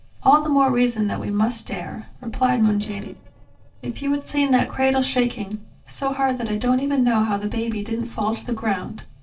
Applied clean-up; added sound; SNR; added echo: neural separator model SepFormer DNS4.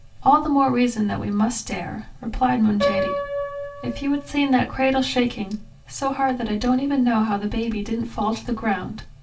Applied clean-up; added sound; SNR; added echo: none; Piano; 11 dB; reverberation time 0.2 s.